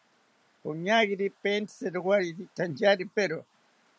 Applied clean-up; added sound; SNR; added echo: none; none; none; none.